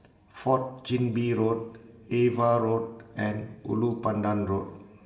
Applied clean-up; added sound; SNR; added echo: none; none; none; reverberation time 1.3 s.